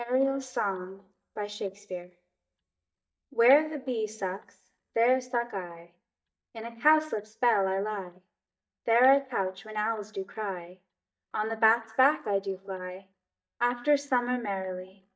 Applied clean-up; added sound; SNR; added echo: neural mask model DeepFilterNet 3.